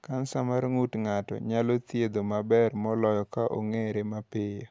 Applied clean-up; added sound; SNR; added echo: none; none; none; none.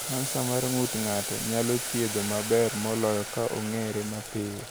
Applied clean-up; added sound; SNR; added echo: none; Boiling; 6 dB; none.